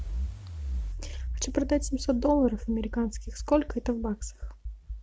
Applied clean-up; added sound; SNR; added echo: none; Accelerating, revving, vroom; 5 dB; none.